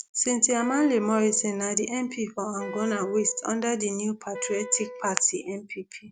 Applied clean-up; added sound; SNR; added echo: none; Wind instrument, woodwind instrument; 14 dB; none.